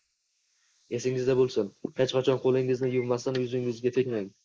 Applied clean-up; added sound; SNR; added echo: neural mask model Resemble Enhance denoiser.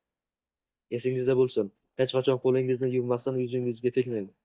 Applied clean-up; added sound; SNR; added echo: neural mask model DeepFilterNet 3.